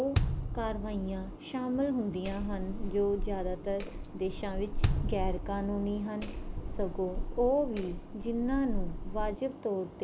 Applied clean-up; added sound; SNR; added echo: none; Bass drum + Hammer; 1 dB; none.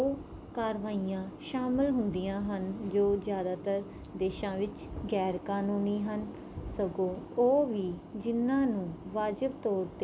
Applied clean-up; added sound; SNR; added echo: none; none; none; none.